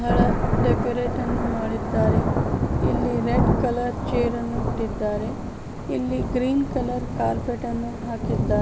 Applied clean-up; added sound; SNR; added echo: none; Thunder / Rain; -2 dB; none.